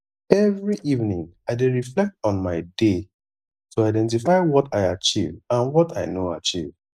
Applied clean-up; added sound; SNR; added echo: neural mask model Resemble Enhance denoiser.